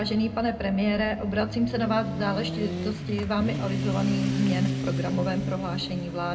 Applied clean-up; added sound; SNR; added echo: none; Motorcycle; 4 dB; reverberation time 0.2 s.